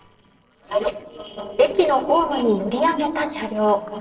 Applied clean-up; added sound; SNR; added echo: neural separator model SepFormer DNS4.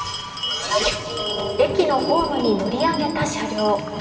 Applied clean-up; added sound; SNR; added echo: none; Bell; 10 dB; reverberation time 2.7 s.